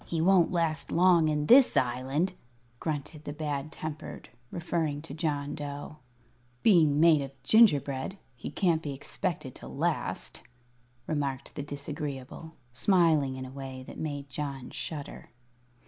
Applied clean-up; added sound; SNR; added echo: none; none; none; none.